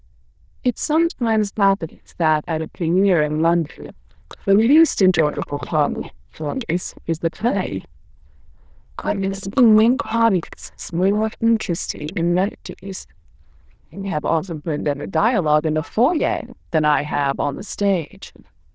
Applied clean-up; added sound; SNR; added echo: neural diffusion model UNIVERSE++.